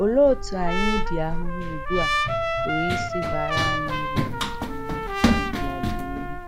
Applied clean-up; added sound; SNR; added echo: none; Trumpet + Run; -3 dB; none.